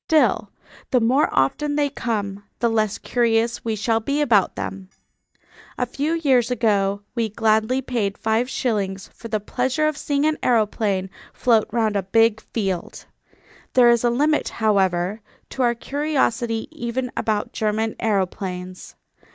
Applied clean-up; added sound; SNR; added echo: neural mask model DeepFilterNet 3.